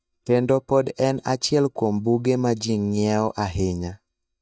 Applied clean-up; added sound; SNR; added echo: neural mask model DeepFilterNet 3.